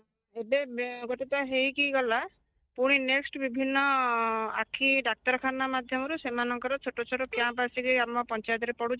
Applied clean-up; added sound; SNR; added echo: neural mask model DeepFilterNet 3.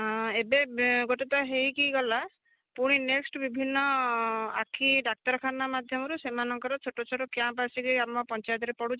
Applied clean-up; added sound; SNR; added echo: none; none; none; none.